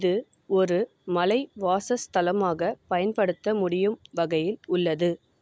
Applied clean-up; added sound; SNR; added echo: none; none; none; none.